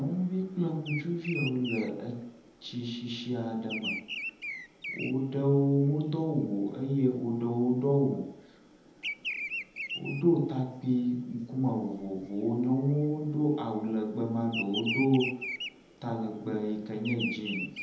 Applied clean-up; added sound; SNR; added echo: none; Bird vocalization, bird call, bird song; 12 dB; reverberation time 0.8 s.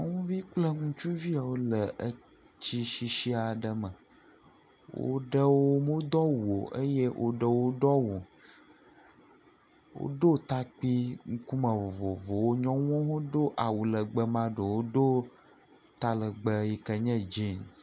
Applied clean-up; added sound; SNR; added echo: none; none; none; none.